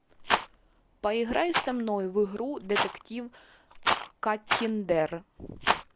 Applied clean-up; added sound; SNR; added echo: none; Rattle; 2 dB; none.